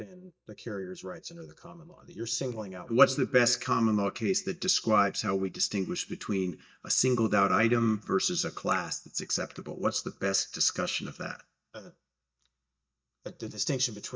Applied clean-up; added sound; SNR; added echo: neural mask model DeepFilterNet 3.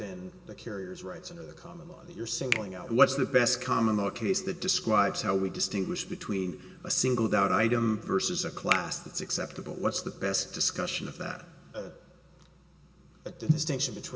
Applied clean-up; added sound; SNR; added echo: none; Finger snapping; 10 dB; reverberation time 2.0 s.